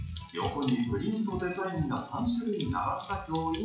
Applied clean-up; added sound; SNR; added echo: classical method WPE with log-MMSE.